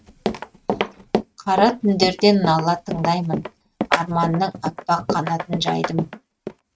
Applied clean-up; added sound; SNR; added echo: neural mask model RNNoise.